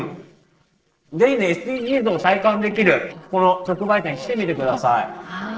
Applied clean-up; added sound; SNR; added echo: neural separator model SepFormer DNS4.